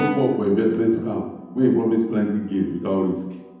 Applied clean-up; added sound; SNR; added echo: none; Brass instrument; 16 dB; reverberation time 0.9 s.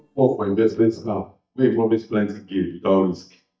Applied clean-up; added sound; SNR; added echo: neural mask model DeepFilterNet 3.